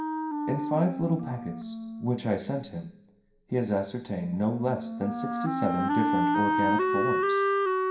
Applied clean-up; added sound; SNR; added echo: none; Wind instrument, woodwind instrument; -1 dB; reverberation time 0.5 s.